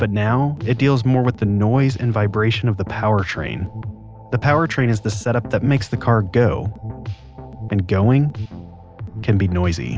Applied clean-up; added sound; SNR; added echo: none; Alarm; 17 dB; none.